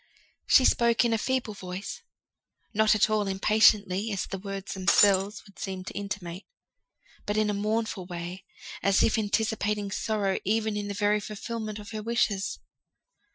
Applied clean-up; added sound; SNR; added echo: classical method Wiener filter.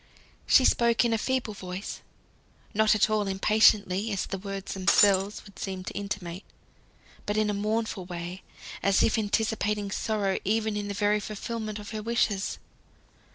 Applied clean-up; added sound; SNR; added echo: none; Shatter; -3 dB; none.